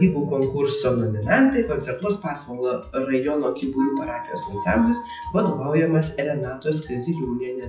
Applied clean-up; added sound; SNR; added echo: classical method WPE with log-MMSE.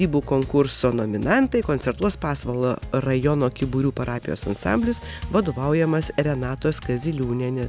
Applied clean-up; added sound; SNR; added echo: none; none; none; none.